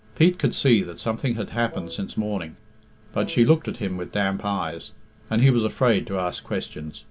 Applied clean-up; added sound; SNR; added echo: none; Wind instrument, woodwind instrument; 18 dB; none.